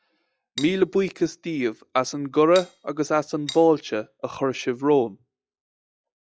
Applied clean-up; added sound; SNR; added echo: classical method log-MMSE.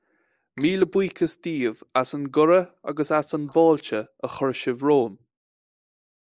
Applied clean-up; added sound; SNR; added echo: neural mask model Resemble Enhance denoiser.